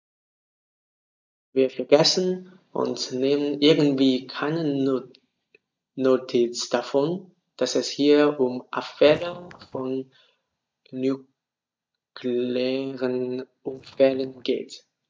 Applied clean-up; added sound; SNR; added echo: neural mask model DeepFilterNet 3.